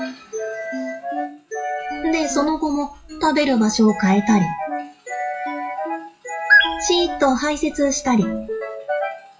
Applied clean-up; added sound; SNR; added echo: classical method WPE with log-MMSE.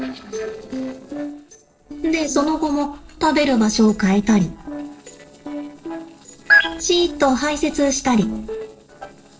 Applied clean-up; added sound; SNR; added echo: neural separator model SepFormer DNS4.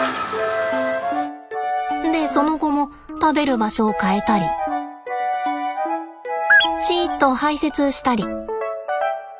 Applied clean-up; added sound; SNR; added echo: none; none; none; none.